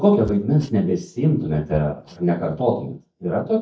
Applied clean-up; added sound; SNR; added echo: neural mask model DeepFilterNet 3.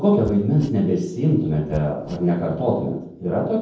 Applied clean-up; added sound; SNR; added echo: neural separator model SepFormer DNS4.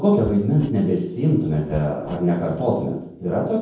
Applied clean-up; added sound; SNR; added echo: none; Hammer; 19 dB; reverberation time 0.9 s.